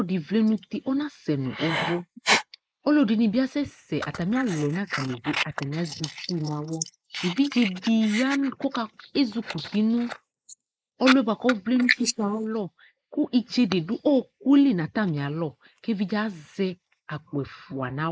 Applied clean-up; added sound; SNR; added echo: neural mask model Resemble Enhance denoiser.